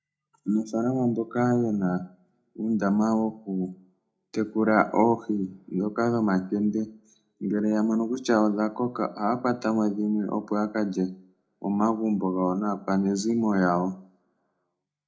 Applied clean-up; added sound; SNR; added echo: none; none; none; reverberation time 0.2 s.